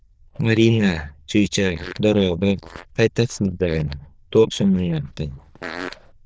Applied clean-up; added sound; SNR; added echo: neural diffusion model UNIVERSE++.